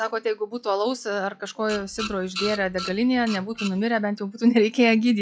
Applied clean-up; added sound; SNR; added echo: classical method log-MMSE.